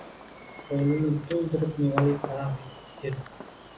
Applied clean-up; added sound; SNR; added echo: none; Fireworks; 11 dB; none.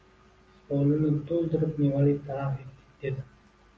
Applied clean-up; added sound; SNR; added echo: none; none; none; none.